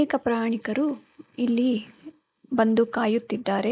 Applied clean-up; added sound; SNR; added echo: neural mask model Resemble Enhance denoiser.